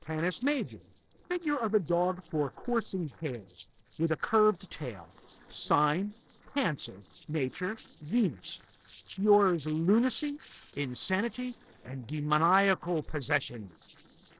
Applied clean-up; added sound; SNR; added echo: neural separator model SepFormer DNS4.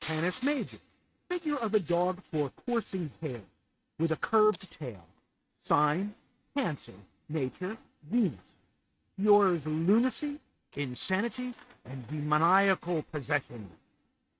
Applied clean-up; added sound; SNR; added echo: neural mask model RNNoise.